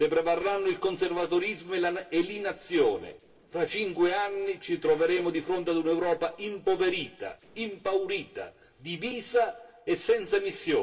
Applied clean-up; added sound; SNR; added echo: neural separator model SepFormer DNS4.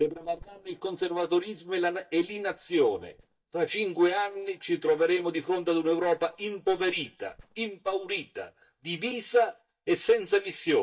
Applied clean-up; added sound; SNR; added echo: neural mask model DeepFilterNet 3.